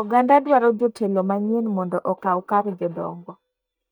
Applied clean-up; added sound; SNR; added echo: neural mask model DeepFilterNet 3.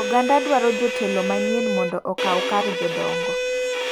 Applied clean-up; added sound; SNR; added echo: none; Bowed string instrument; 1 dB; none.